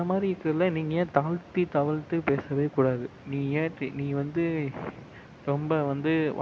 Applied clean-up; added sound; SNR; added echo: none; none; none; none.